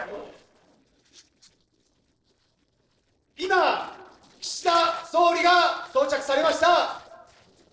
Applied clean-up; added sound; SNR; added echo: neural separator model SepFormer DNS4.